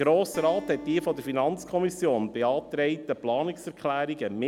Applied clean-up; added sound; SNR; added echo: none; Acoustic guitar; 19 dB; none.